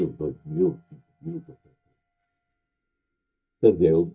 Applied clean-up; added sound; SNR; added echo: neural mask model DeepFilterNet 3.